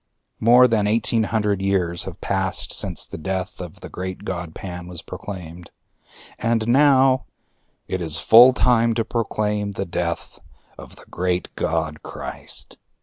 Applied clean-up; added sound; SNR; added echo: none; none; none; none.